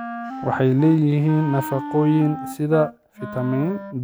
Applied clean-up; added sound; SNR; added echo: none; Wind instrument, woodwind instrument; 12 dB; none.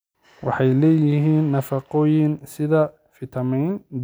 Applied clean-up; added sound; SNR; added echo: none; none; none; none.